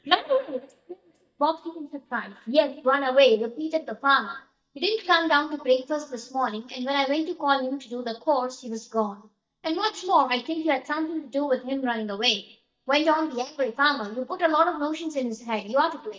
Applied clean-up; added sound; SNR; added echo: neural mask model DeepFilterNet 3.